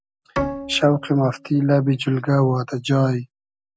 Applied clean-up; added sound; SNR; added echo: none; Bowed string instrument; 12 dB; none.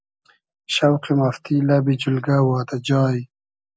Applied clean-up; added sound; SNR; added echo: none; none; none; none.